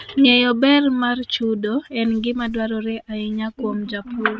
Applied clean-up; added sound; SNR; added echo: neural mask model RNNoise.